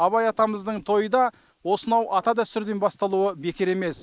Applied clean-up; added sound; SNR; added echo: neural mask model Resemble Enhance denoiser.